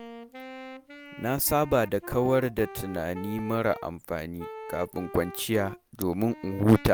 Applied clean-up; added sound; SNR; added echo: none; Wind instrument, woodwind instrument; 16 dB; none.